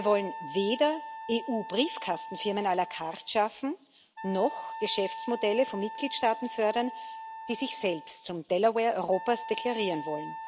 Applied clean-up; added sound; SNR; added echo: none; Wind instrument, woodwind instrument; 11 dB; none.